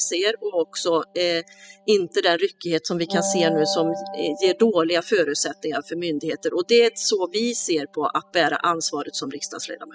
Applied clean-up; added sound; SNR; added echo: classical method spectral subtraction.